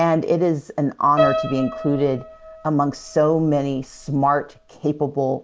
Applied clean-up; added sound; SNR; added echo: none; Piano; 9 dB; none.